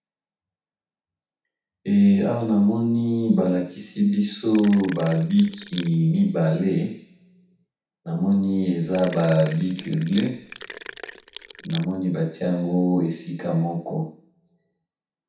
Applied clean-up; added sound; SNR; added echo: none; Sink (filling or washing); 15 dB; reverberation time 0.7 s.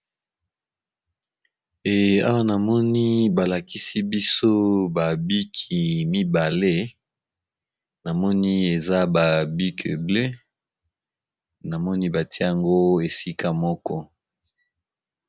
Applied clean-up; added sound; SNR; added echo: none; none; none; none.